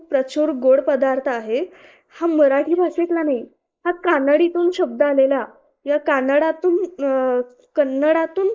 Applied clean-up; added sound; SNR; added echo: neural mask model Resemble Enhance denoiser.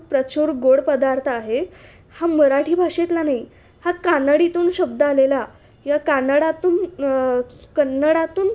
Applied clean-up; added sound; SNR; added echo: none; none; none; none.